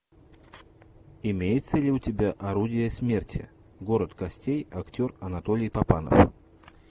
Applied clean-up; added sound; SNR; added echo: none; none; none; none.